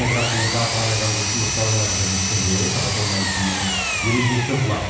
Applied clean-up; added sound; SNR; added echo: none; Power tool; 1 dB; reverberation time 1.1 s.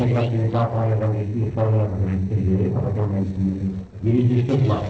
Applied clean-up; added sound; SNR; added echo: neural separator model SepFormer DNS4.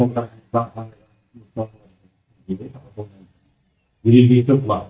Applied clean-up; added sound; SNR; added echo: neural mask model DeepFilterNet 3.